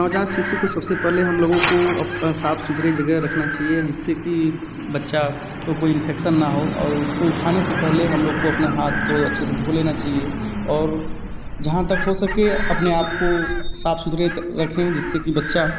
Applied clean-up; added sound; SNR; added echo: none; Chicken, rooster + Truck; 4 dB; none.